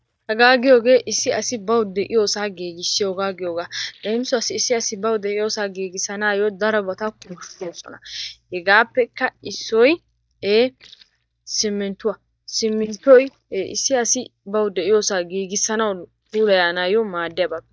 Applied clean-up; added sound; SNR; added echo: neural mask model DeepFilterNet 3.